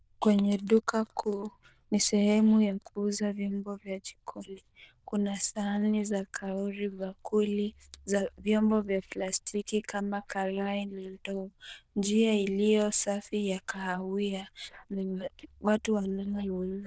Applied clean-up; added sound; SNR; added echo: neural diffusion model UNIVERSE++.